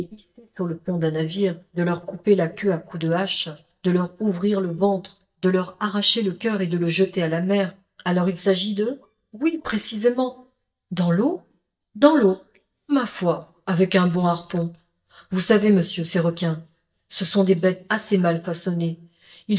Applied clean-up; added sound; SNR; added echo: neural mask model DeepFilterNet 3.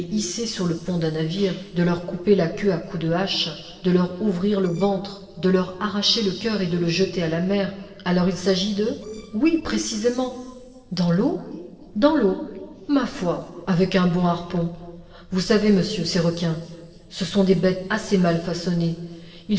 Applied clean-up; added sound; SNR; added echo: neural separator model SepFormer DNS4.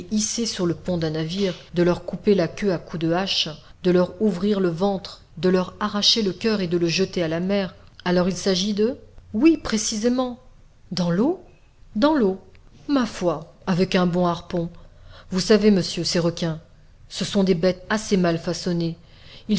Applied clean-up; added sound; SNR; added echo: none; none; none; none.